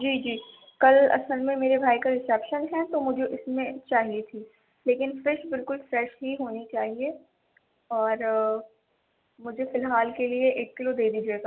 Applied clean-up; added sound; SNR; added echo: none; none; none; none.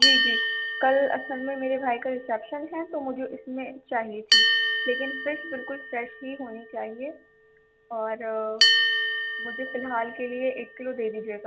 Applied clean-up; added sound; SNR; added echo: none; Bell; -3 dB; none.